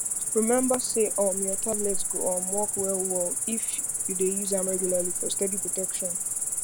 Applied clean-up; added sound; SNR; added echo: none; Cricket; 0 dB; none.